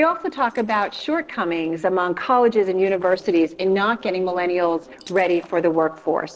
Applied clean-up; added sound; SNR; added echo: neural separator model SepFormer DNS4.